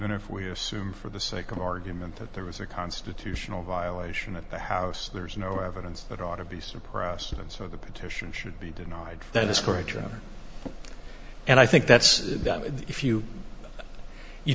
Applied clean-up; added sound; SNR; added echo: none; Drawer open or close + Bus; 10 dB; none.